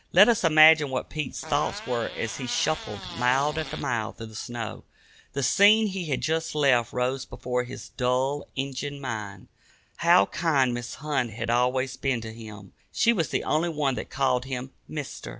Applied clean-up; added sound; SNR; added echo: none; Fart; 13 dB; none.